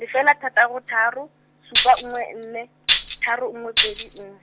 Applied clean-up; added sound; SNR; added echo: none; Tambourine; -1 dB; none.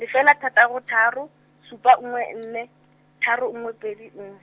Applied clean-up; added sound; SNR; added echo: none; none; none; none.